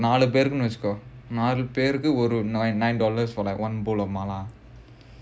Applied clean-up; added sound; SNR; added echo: none; none; none; none.